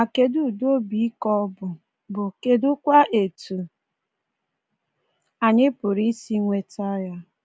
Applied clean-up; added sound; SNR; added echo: none; none; none; none.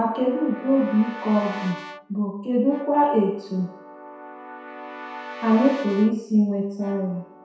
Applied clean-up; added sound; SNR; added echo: none; Keyboard (musical) / Brass instrument; 15 dB; reverberation time 0.7 s.